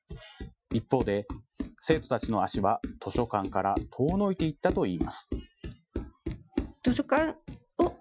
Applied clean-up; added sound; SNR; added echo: classical method Wiener filter.